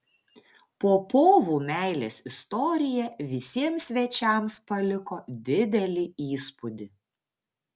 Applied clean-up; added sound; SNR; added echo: none; none; none; none.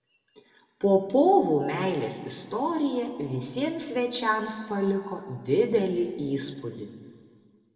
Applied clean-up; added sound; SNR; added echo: none; none; none; reverberation time 1.9 s.